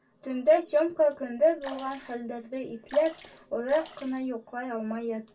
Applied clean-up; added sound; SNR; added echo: none; Sink (filling or washing) / Water / Splash, splatter; 16 dB; reverberation time 0.1 s.